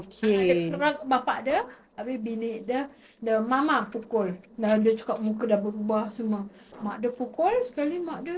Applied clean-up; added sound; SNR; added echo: neural separator model SepFormer DNS4.